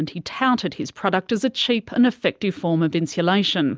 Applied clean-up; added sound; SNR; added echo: none; none; none; none.